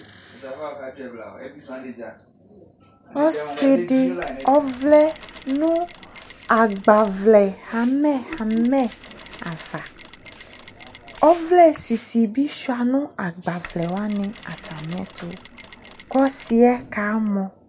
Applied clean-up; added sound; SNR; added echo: none; Mechanisms; 20 dB; none.